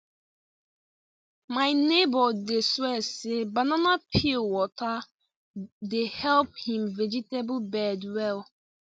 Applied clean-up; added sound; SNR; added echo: none; none; none; none.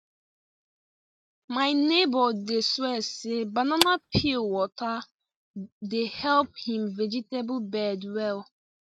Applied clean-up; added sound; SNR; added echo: neural mask model RNNoise.